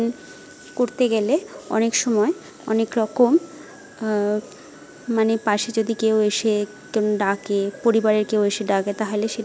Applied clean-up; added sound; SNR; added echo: none; none; none; none.